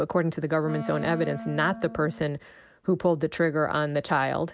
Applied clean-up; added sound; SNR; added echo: none; Wind instrument, woodwind instrument; 12 dB; none.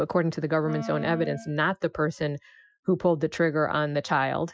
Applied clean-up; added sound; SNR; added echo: classical method Wiener filter.